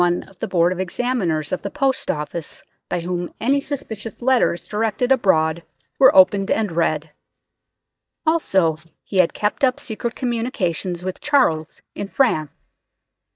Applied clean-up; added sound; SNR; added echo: neural mask model DeepFilterNet 3.